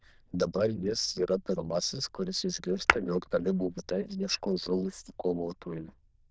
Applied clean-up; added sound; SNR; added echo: neural diffusion model UNIVERSE++.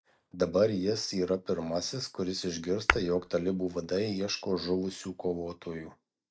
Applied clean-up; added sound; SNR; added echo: neural mask model DeepFilterNet 3.